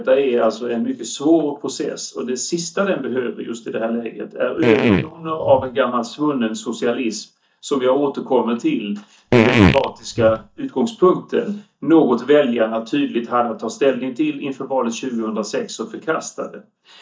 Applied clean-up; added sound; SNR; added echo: neural mask model DeepFilterNet 3.